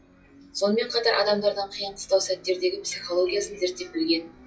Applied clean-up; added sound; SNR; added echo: classical method WPE with log-MMSE.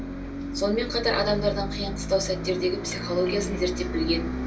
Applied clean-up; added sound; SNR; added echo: none; Bus; 4 dB; reverberation time 0.3 s.